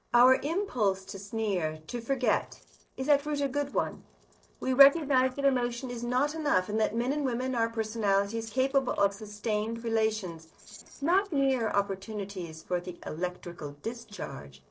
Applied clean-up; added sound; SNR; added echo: neural separator model SepFormer DNS4.